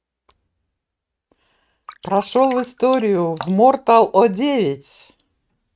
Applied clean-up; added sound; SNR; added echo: neural mask model RNNoise.